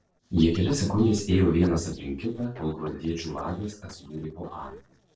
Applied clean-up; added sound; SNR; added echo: neural separator model SepFormer DNS4.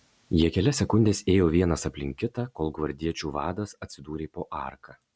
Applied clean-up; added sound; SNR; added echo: none; none; none; none.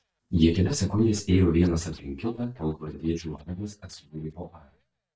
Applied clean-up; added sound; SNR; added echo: neural mask model DeepFilterNet 3.